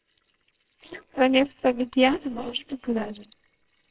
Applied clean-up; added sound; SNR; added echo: neural separator model SepFormer WHAMR!.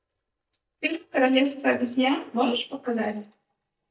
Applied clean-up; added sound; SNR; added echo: neural mask model DeepFilterNet 3.